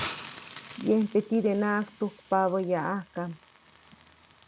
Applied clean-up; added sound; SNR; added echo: none; Hiss; 13 dB; none.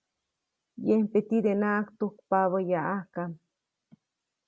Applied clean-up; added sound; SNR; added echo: none; none; none; none.